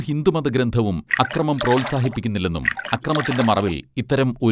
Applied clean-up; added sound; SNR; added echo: none; Splash, splatter; 7 dB; none.